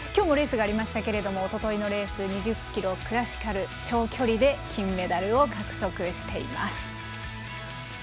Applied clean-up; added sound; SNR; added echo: none; none; none; none.